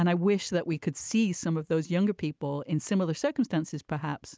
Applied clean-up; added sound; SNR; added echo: none; none; none; none.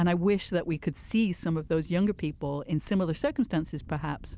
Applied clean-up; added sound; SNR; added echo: none; Wind / Bird; 19 dB; none.